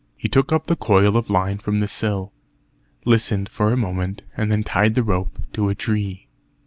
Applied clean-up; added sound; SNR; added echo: none; none; none; none.